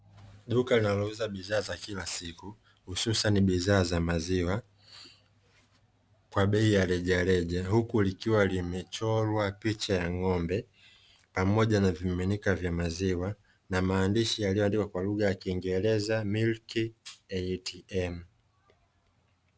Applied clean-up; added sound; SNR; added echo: none; none; none; none.